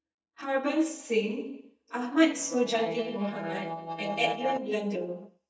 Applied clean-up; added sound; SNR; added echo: neural mask model DeepFilterNet 3.